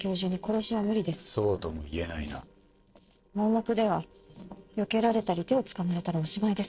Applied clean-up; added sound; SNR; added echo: neural separator model SepFormer DNS4.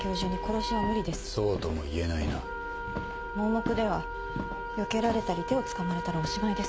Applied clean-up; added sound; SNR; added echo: none; Wind instrument, woodwind instrument; 7 dB; none.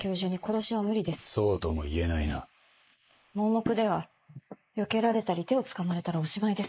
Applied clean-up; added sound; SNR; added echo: neural mask model Resemble Enhance denoiser.